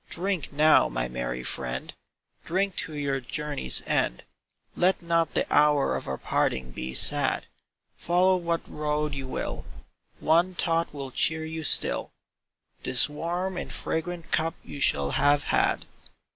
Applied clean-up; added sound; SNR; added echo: none; none; none; none.